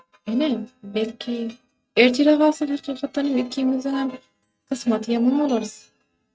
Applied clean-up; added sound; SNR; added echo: neural mask model RNNoise.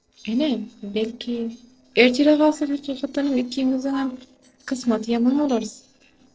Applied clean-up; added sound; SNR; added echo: neural separator model SepFormer DNS4.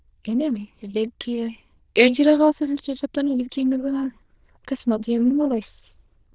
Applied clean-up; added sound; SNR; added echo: neural diffusion model UNIVERSE++.